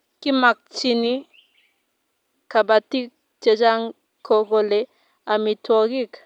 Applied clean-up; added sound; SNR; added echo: none; none; none; none.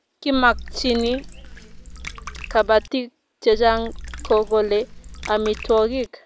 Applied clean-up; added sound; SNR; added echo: none; Water / Liquid; 12 dB; none.